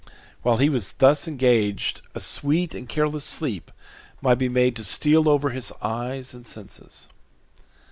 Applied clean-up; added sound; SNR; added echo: none; none; none; none.